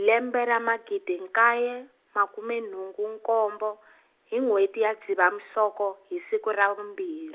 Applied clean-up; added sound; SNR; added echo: none; none; none; none.